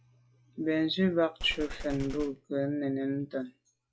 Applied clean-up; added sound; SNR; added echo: classical method log-MMSE.